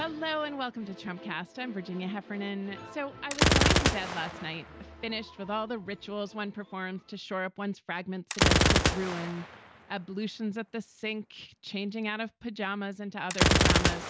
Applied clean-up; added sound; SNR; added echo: none; Gunshot, gunfire; -4 dB; none.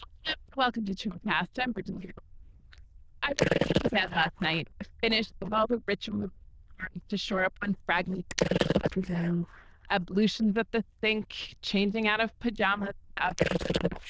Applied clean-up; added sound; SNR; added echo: neural diffusion model UNIVERSE++.